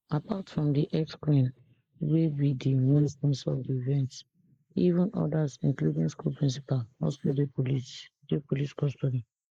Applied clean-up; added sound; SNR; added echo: neural mask model Resemble Enhance denoiser.